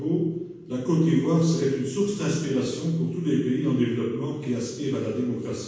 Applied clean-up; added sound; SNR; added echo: none; none; none; reverberation time 1.2 s.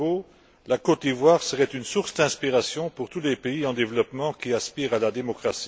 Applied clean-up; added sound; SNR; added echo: none; none; none; none.